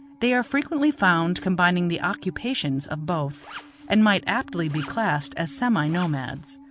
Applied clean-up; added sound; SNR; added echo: none; Zipper (clothing) + Musical instrument; 18 dB; none.